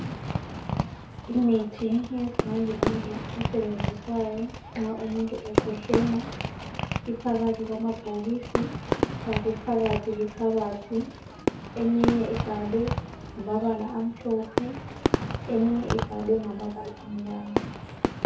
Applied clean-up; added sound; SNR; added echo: none; Fireworks; 3 dB; reverberation time 0.6 s.